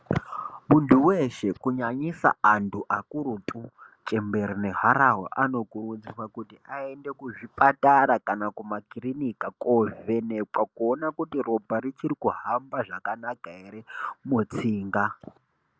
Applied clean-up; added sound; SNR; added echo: none; none; none; none.